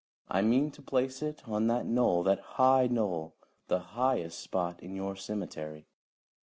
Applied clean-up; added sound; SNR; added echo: none; none; none; none.